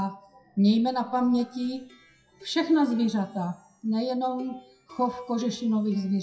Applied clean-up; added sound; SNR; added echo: classical method WPE with log-MMSE.